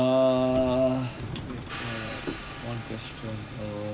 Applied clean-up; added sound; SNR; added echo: none; Subway, metro, underground + Hi-hat; 11 dB; none.